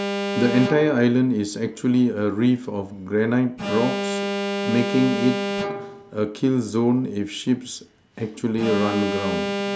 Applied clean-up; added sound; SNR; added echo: none; Alarm; 6 dB; none.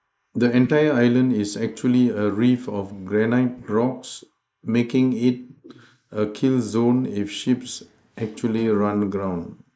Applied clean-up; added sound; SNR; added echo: neural mask model Resemble Enhance denoiser.